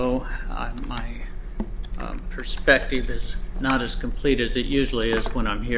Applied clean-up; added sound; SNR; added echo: none; none; none; none.